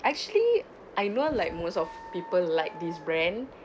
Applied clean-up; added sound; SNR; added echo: none; Dog; 17 dB; none.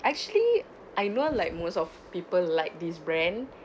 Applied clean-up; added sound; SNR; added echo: none; none; none; none.